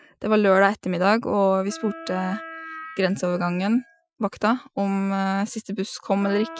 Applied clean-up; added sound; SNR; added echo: classical method Wiener filter.